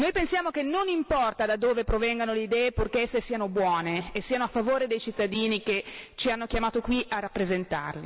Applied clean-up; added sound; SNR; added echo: none; none; none; none.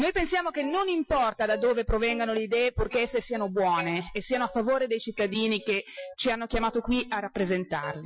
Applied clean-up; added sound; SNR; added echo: classical method Wiener filter.